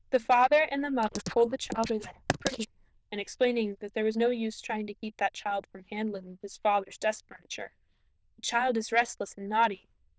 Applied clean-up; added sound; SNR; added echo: neural diffusion model UNIVERSE++.